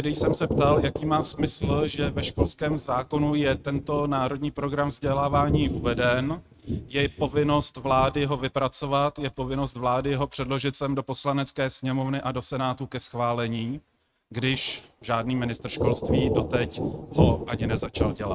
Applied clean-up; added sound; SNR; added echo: neural mask model RNNoise.